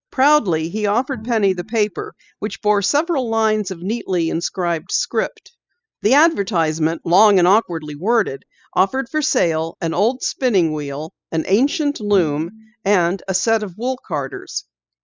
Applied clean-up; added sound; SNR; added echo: classical method spectral subtraction.